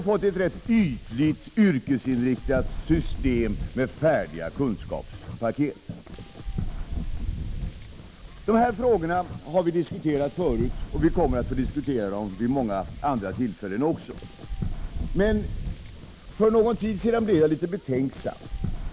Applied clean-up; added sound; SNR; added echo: none; Wind; 7 dB; none.